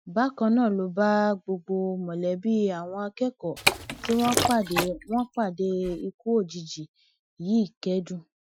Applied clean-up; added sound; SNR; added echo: classical method Wiener filter.